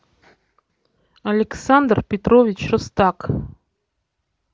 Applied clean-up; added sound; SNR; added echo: none; none; none; none.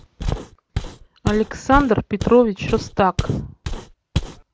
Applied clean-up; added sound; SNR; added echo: none; Walk, footsteps; 7 dB; none.